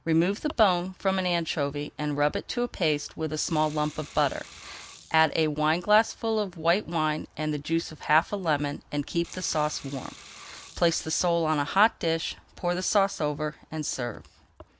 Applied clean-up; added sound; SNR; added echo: none; Sink (filling or washing) / Water; 20 dB; none.